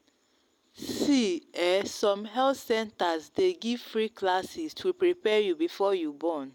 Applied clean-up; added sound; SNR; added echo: none; none; none; none.